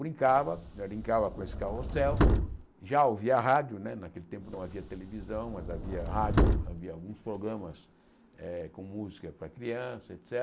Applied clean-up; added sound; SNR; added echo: none; Subway, metro, underground; -2 dB; none.